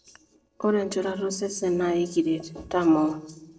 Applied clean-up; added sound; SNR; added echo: neural separator model SepFormer DNS4.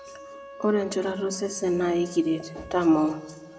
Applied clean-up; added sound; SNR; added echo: none; Wind instrument, woodwind instrument; 19 dB; reverberation time 0.9 s.